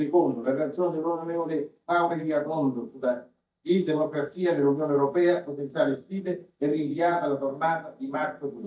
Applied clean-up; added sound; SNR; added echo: neural mask model DeepFilterNet 3.